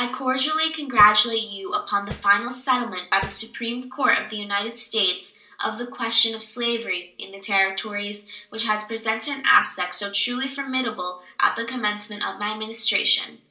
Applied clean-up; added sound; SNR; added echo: none; Tap; 14 dB; reverberation time 0.2 s.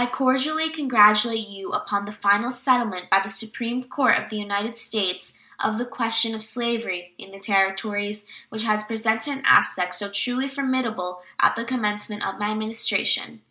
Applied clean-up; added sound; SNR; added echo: none; none; none; none.